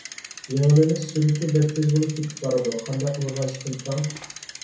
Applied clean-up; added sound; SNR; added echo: none; Bicycle; 16 dB; reverberation time 0.6 s.